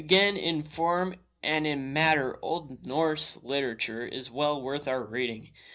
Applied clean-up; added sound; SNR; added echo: none; none; none; reverberation time 0.5 s.